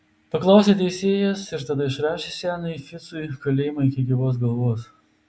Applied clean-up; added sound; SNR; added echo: none; none; none; none.